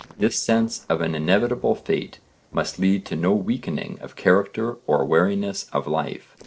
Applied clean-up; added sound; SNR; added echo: neural separator model SepFormer DNS4.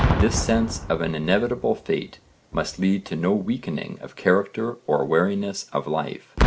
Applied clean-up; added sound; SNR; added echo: none; Boom; 5 dB; none.